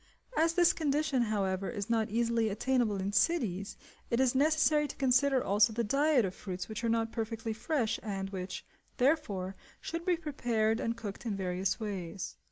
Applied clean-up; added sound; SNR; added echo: none; none; none; none.